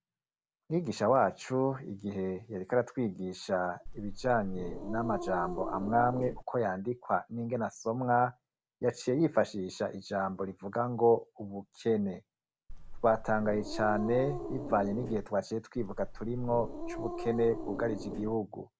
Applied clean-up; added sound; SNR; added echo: none; Growling; 7 dB; none.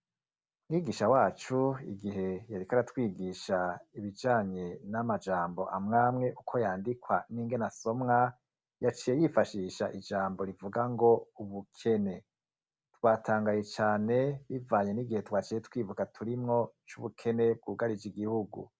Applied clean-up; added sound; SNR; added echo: none; none; none; none.